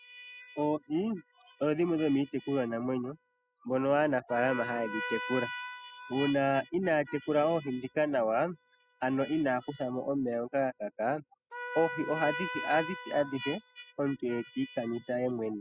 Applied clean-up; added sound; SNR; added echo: classical method spectral subtraction.